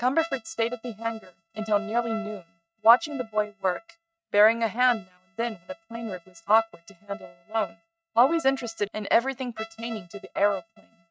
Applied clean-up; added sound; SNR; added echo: neural mask model RNNoise.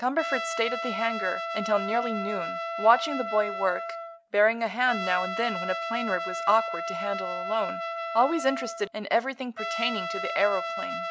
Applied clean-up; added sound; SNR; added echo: none; Trumpet; 5 dB; none.